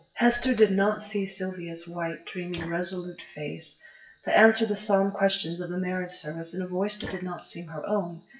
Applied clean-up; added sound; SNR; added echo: classical method WPE with log-MMSE.